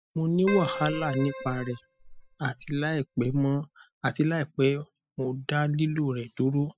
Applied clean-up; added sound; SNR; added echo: classical method spectral subtraction.